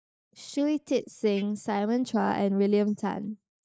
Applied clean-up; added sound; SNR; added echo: neural mask model Resemble Enhance denoiser.